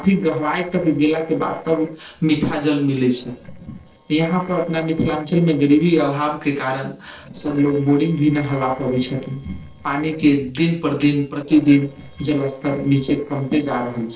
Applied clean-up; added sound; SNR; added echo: neural separator model SepFormer DNS4.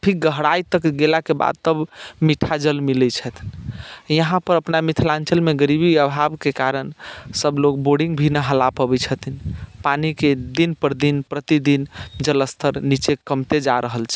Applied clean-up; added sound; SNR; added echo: none; none; none; none.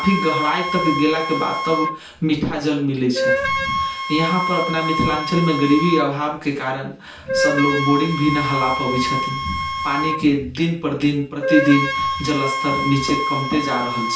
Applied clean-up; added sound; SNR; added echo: none; Wind instrument, woodwind instrument; 3 dB; reverberation time 0.4 s.